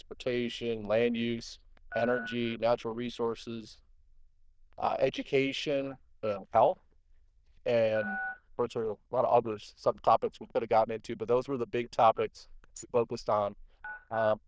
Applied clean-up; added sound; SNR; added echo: neural diffusion model UNIVERSE++.